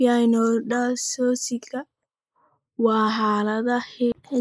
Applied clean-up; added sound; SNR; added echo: neural mask model Resemble Enhance denoiser.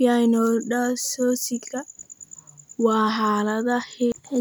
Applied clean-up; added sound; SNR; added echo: none; none; none; none.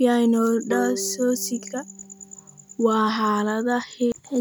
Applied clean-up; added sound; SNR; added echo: none; Bowed string instrument; 14 dB; none.